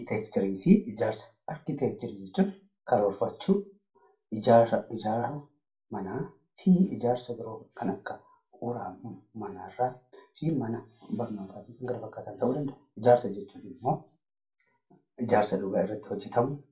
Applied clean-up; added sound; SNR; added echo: none; none; none; reverberation time 0.3 s.